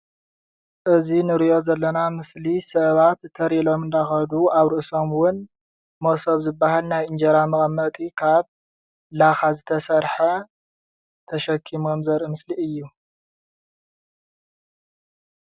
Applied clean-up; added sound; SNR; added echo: none; none; none; none.